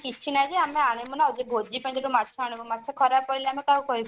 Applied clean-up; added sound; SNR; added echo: neural mask model RNNoise.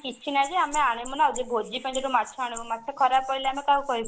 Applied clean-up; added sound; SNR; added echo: neural mask model Resemble Enhance denoiser.